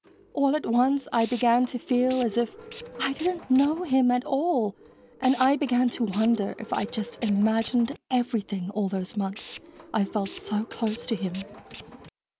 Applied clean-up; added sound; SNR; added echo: none; Tools; 18 dB; none.